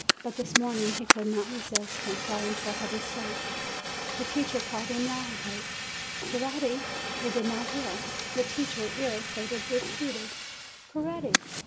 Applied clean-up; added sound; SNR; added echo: none; Fire; -1 dB; none.